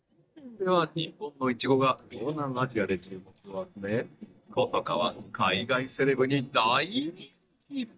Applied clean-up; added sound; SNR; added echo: neural mask model DeepFilterNet 3.